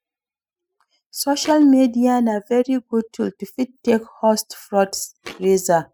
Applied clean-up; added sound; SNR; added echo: classical method spectral subtraction.